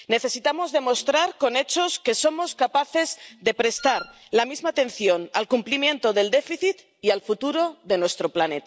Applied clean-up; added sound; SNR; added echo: none; Wind instrument, woodwind instrument; 15 dB; none.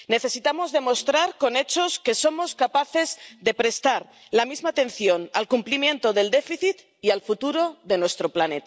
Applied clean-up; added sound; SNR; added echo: none; none; none; none.